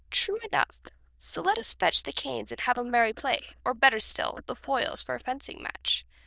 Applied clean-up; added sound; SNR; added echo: neural diffusion model UNIVERSE++.